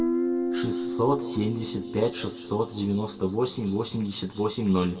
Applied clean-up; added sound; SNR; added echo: none; Guitar; 5 dB; reverberation time 1.6 s.